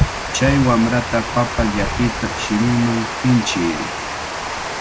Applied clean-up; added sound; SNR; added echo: none; Water; 4 dB; none.